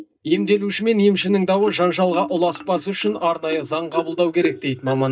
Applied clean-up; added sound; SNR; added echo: neural mask model DeepFilterNet 3.